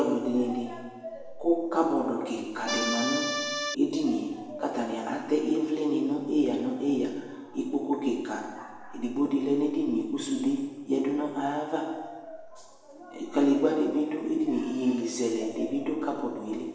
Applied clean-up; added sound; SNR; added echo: none; Accordion; 2 dB; reverberation time 1.2 s.